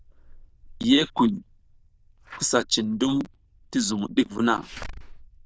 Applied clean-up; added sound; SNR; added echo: neural diffusion model UNIVERSE++.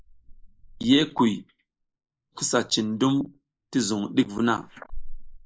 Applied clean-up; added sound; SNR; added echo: neural mask model Resemble Enhance denoiser.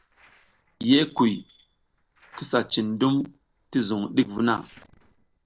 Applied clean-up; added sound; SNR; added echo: neural separator model SepFormer DNS4.